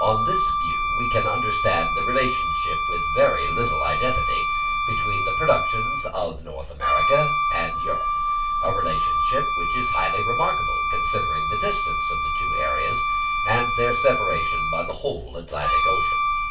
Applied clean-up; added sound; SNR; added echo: none; Wind instrument, woodwind instrument; -4 dB; reverberation time 0.2 s.